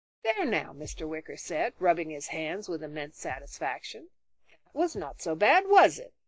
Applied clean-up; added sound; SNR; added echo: neural mask model DeepFilterNet 3.